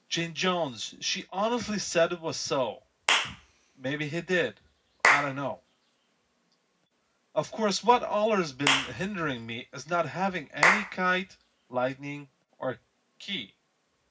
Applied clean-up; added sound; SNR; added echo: none; Clapping / Chirp, tweet; 3 dB; reverberation time 0.4 s.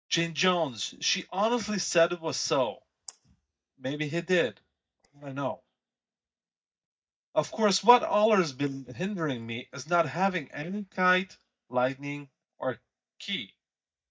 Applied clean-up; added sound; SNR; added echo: neural mask model DeepFilterNet 3.